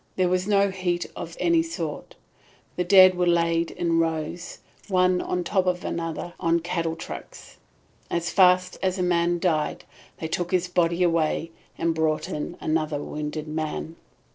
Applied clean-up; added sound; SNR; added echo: neural separator model SepFormer DNS4.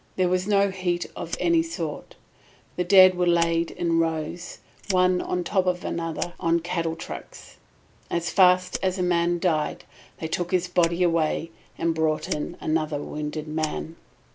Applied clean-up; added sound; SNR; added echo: none; Fire; 18 dB; none.